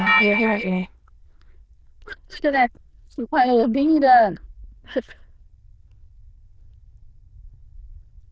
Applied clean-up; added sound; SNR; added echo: neural diffusion model UNIVERSE++.